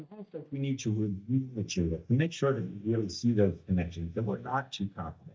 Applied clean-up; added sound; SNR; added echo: neural mask model DeepFilterNet 3.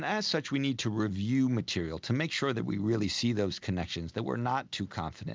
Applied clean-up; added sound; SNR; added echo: none; none; none; none.